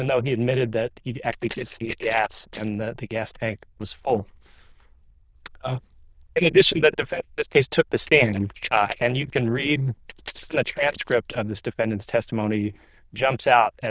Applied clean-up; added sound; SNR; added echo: neural diffusion model UNIVERSE++.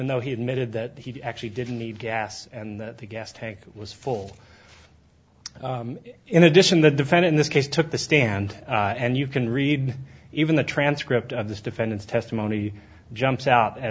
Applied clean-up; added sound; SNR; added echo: none; none; none; none.